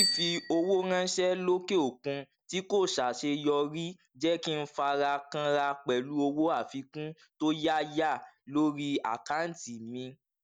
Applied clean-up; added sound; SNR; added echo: none; Bicycle bell; 12 dB; none.